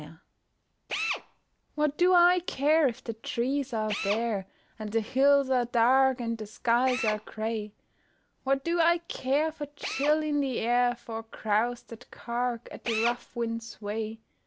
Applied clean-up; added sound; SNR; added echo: none; Drill; 13 dB; none.